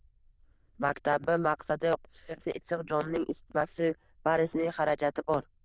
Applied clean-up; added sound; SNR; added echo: neural diffusion model UNIVERSE++.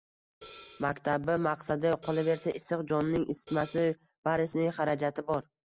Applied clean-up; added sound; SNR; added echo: none; Hi-hat; 20 dB; none.